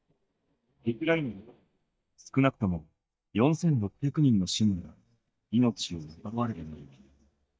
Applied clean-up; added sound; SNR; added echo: neural mask model DeepFilterNet 3.